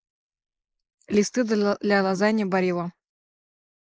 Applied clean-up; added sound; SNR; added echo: neural mask model Resemble Enhance denoiser.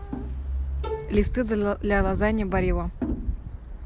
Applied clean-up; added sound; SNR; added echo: none; Bowed string instrument; 12 dB; none.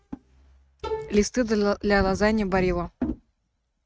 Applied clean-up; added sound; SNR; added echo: neural mask model RNNoise.